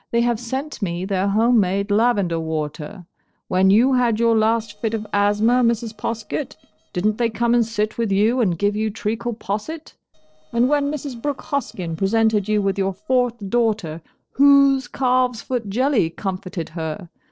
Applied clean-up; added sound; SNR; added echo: neural separator model SepFormer DNS4.